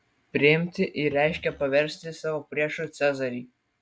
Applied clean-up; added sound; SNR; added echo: none; none; none; none.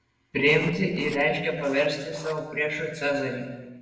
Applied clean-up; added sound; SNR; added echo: neural separator model SepFormer DNS4.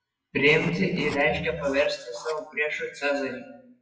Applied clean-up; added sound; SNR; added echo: classical method WPE with log-MMSE.